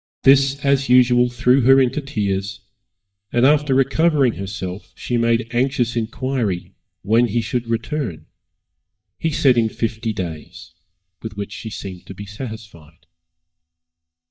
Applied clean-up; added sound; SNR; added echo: neural mask model DeepFilterNet 3.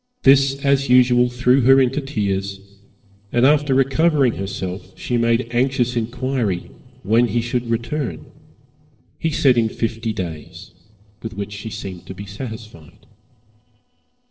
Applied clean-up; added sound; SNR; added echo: neural separator model SepFormer DNS4.